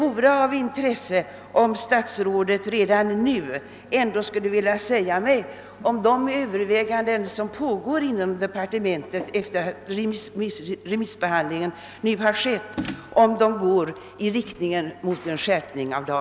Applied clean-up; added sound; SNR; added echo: none; none; none; none.